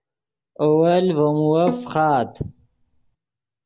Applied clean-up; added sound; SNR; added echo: none; Bowed string instrument; 12 dB; none.